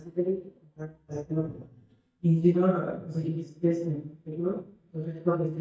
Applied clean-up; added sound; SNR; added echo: neural mask model DeepFilterNet 3.